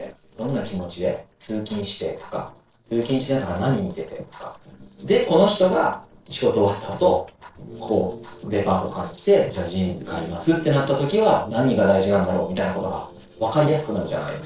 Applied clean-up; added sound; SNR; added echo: neural separator model SepFormer DNS4.